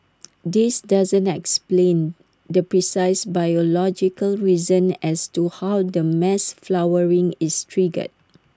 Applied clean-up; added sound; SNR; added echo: none; none; none; none.